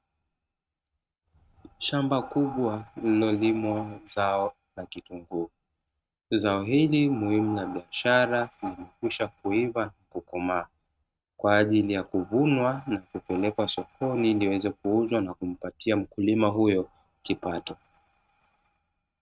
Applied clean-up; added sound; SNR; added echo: neural mask model RNNoise.